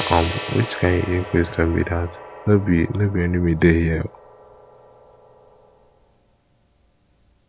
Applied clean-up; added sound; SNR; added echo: none; Gong; 14 dB; none.